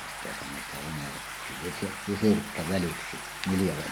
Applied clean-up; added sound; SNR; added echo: none; Stream; 7 dB; none.